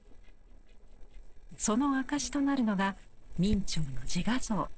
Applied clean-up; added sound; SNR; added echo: neural separator model SepFormer DNS4.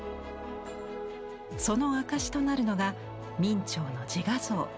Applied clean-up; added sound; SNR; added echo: none; none; none; none.